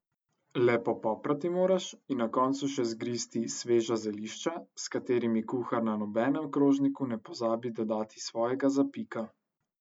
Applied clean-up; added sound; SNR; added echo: none; none; none; none.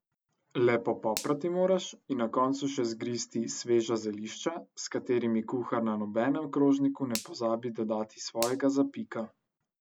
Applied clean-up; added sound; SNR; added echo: none; Finger snapping; 14 dB; none.